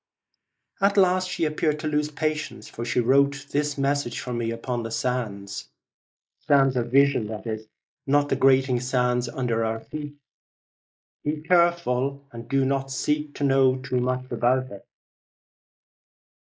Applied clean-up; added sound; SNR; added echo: neural mask model Resemble Enhance denoiser.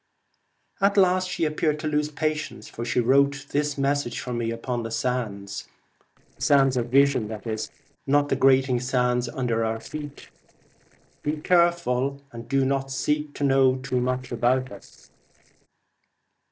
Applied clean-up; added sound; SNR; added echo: neural separator model SepFormer DNS4.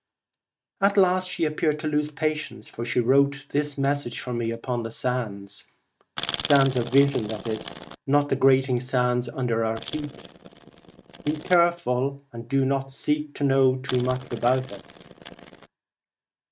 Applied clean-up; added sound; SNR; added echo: neural mask model RNNoise.